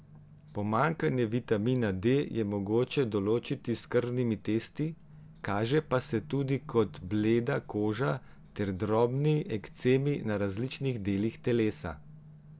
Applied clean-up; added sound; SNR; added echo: none; none; none; none.